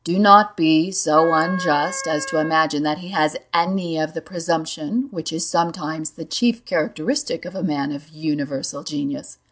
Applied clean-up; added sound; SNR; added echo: none; Wind instrument, woodwind instrument; 11 dB; none.